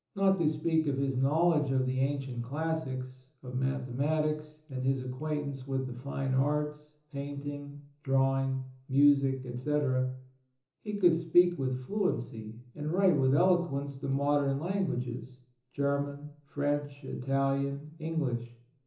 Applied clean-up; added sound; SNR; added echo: none; none; none; reverberation time 0.7 s.